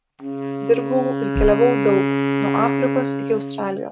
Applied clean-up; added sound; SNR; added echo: none; Bass drum + Wind instrument, woodwind instrument; 0 dB; none.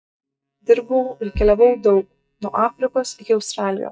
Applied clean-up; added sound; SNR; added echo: neural mask model DeepFilterNet 3.